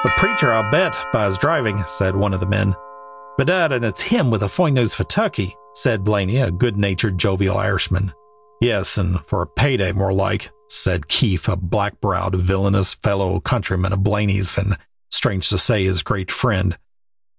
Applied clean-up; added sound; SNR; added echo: none; Doorbell; 14 dB; none.